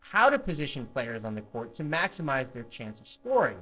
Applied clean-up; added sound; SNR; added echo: neural separator model SepFormer DNS4.